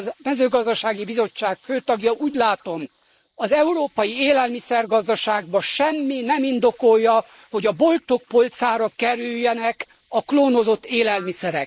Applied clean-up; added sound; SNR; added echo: neural mask model Resemble Enhance denoiser.